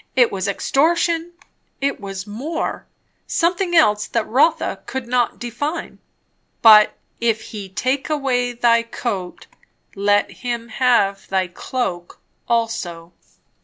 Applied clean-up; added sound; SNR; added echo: none; none; none; none.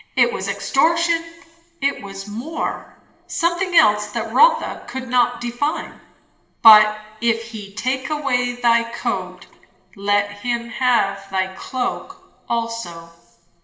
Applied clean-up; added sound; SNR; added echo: none; none; none; reverberation time 1.5 s.